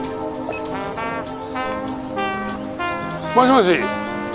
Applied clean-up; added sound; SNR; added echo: none; Electric guitar; 20 dB; none.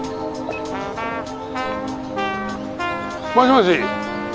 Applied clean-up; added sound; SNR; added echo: none; none; none; none.